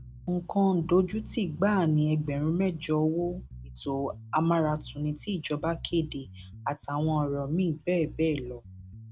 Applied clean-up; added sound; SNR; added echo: none; Bass guitar; 17 dB; none.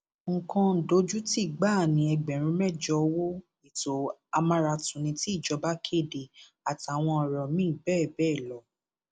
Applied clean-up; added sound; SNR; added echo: none; none; none; none.